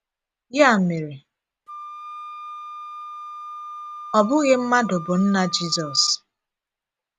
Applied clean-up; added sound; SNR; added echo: none; Wind instrument, woodwind instrument; 14 dB; none.